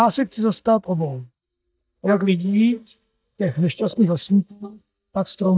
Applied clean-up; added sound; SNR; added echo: neural mask model DeepFilterNet 3.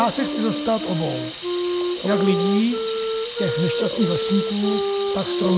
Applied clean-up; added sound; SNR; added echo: none; Sink (filling or washing) / Water tap, faucet + Wind instrument, woodwind instrument; 0 dB; none.